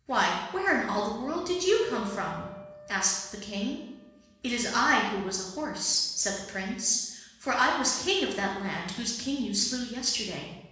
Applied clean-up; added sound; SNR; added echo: none; Wind instrument, woodwind instrument; 20 dB; reverberation time 1.1 s.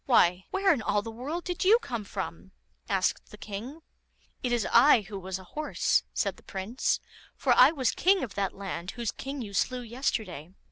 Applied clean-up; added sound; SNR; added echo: none; none; none; none.